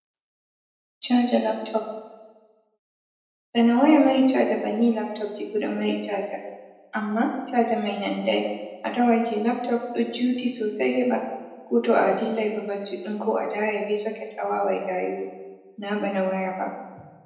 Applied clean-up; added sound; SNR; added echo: none; none; none; reverberation time 0.9 s.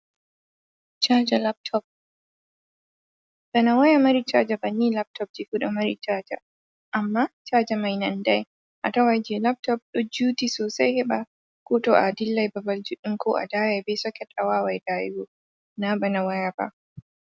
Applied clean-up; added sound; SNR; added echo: none; none; none; none.